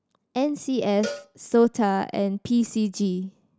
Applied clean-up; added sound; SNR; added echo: none; Cowbell; 16 dB; none.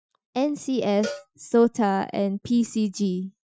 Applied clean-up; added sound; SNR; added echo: classical method Wiener filter.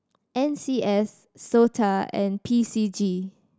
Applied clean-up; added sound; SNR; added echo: none; none; none; none.